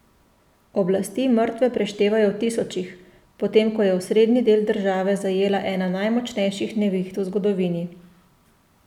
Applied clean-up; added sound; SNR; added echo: none; none; none; none.